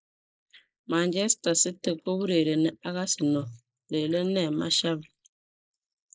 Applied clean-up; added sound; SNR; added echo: neural mask model Resemble Enhance denoiser.